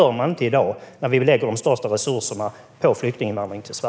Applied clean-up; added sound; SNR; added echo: none; none; none; none.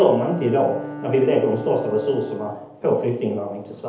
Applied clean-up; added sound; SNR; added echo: none; Bowed string instrument; 15 dB; reverberation time 2.2 s.